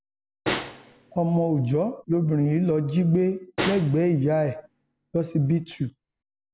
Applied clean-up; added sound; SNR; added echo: none; Snare drum; 12 dB; none.